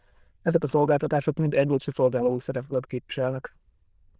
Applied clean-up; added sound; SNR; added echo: neural diffusion model UNIVERSE++.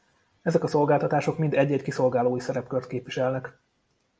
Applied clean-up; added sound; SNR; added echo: none; none; none; none.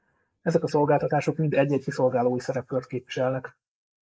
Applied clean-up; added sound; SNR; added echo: neural mask model Resemble Enhance denoiser.